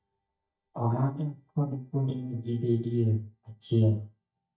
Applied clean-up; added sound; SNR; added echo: neural mask model DeepFilterNet 3.